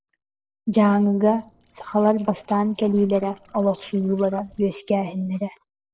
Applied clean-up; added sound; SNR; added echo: neural separator model SepFormer DNS4.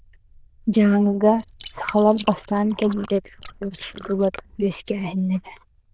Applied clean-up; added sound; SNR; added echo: neural diffusion model UNIVERSE++.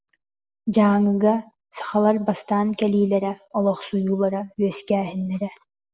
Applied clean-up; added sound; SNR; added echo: none; none; none; none.